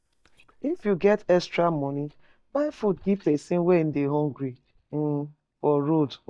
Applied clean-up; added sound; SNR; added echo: neural mask model DeepFilterNet 3.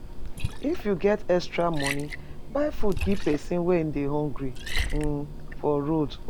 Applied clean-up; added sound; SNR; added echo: none; Liquid; 1 dB; none.